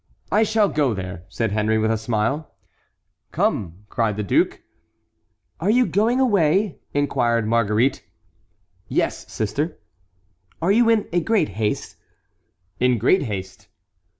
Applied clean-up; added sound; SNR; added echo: none; none; none; none.